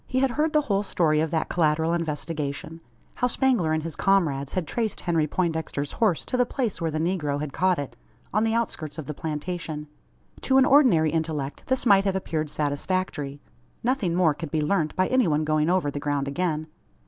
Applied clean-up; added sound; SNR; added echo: none; none; none; none.